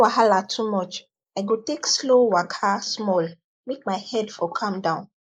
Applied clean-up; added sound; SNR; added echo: neural mask model Resemble Enhance denoiser.